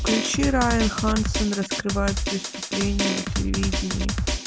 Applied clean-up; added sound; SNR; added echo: none; Drum; 0 dB; none.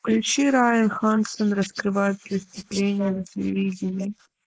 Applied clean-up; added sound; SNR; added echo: neural mask model Resemble Enhance denoiser.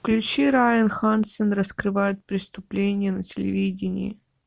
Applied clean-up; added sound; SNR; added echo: none; none; none; none.